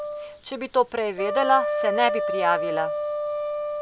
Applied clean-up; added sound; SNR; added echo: none; Wind instrument, woodwind instrument; 2 dB; none.